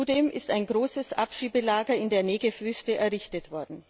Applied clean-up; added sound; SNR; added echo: none; none; none; none.